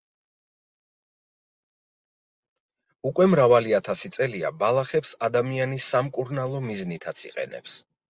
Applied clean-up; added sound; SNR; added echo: none; none; none; none.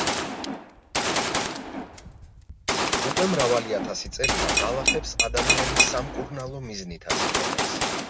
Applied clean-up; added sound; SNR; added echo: none; Gunshot, gunfire + Tap / Glass; -5 dB; none.